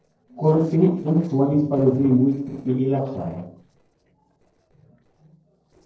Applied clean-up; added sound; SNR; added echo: neural separator model SepFormer DNS4.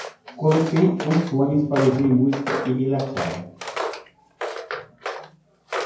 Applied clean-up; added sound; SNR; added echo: none; Walk, footsteps; 9 dB; reverberation time 0.9 s.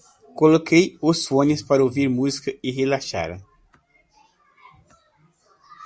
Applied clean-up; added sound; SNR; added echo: none; none; none; none.